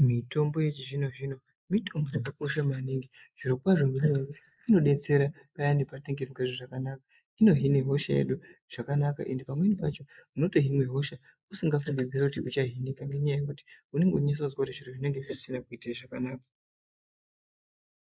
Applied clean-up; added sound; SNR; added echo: neural mask model Resemble Enhance denoiser.